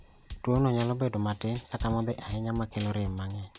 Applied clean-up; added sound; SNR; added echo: none; Drum kit; 13 dB; none.